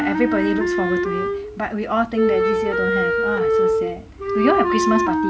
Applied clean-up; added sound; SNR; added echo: none; Wind instrument, woodwind instrument; -3 dB; none.